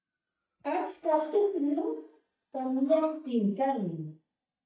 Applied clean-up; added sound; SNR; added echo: neural mask model DeepFilterNet 3.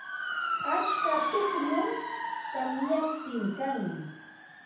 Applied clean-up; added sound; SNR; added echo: none; Motor vehicle (road) / Siren; 1 dB; reverberation time 0.9 s.